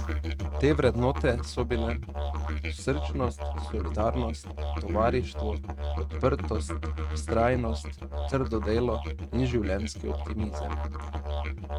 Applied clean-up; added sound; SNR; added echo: neural mask model RNNoise.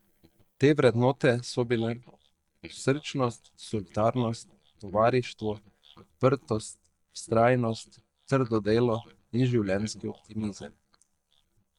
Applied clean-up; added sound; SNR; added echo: neural mask model DeepFilterNet 3.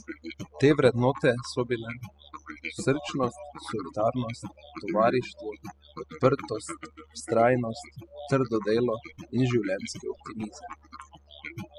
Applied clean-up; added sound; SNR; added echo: classical method spectral subtraction.